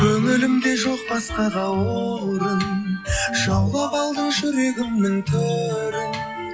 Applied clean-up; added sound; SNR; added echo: classical method log-MMSE.